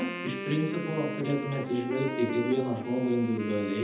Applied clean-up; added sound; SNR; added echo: none; Wind instrument, woodwind instrument; 8 dB; reverberation time 0.8 s.